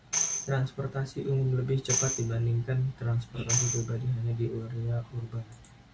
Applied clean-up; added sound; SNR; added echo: none; Tambourine; 5 dB; none.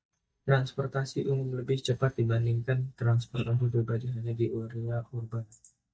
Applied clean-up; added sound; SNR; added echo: neural mask model DeepFilterNet 3.